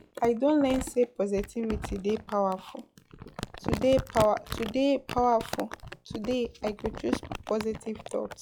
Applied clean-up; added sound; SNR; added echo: classical method log-MMSE.